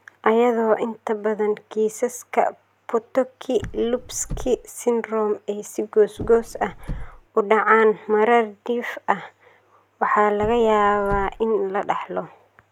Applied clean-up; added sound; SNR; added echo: none; Car; 12 dB; none.